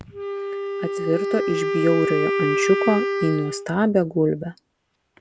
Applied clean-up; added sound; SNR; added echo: none; Wind instrument, woodwind instrument; 2 dB; none.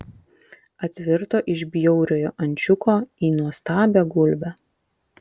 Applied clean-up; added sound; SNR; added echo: none; none; none; none.